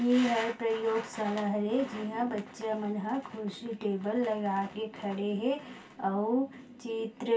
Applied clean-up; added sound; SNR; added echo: none; none; none; reverberation time 0.2 s.